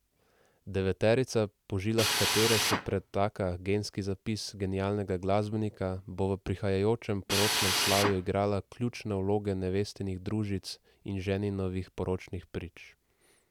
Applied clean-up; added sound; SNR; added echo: none; Drill; 0 dB; none.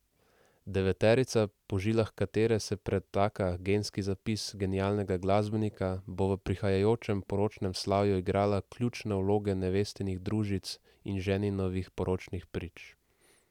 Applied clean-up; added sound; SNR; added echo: none; none; none; none.